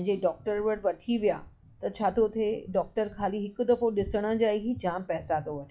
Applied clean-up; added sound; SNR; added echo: classical method log-MMSE.